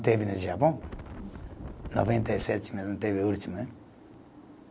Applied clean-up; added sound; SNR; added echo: none; Wind; 10 dB; none.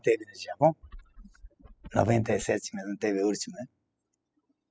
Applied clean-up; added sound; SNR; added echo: classical method spectral subtraction.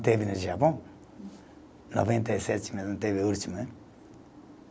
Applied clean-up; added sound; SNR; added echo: none; none; none; none.